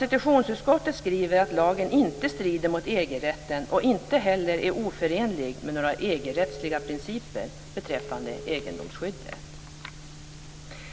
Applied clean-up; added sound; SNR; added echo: none; Telephone; 13 dB; none.